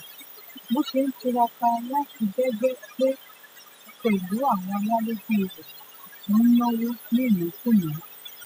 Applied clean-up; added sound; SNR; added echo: classical method spectral subtraction.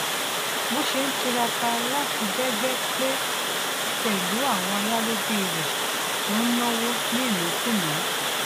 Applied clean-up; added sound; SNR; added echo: none; Water; -3 dB; none.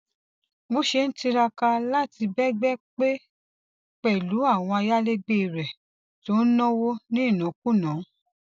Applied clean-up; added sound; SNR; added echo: none; none; none; none.